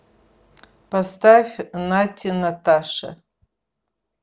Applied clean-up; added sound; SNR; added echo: none; none; none; none.